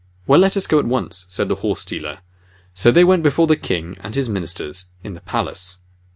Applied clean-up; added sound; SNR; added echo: none; none; none; none.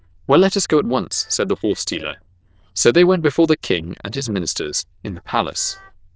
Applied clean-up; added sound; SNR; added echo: neural diffusion model UNIVERSE++.